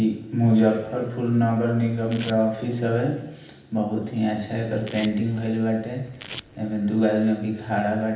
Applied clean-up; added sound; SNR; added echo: none; Domestic sounds, home sounds; 19 dB; reverberation time 0.9 s.